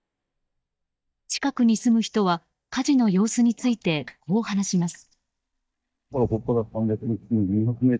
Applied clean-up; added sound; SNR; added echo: neural mask model DeepFilterNet 3.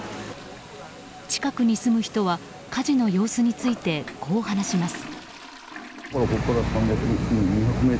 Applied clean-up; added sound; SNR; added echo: none; Toilet flush; 18 dB; none.